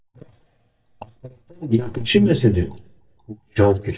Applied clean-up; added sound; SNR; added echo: neural mask model DeepFilterNet 3.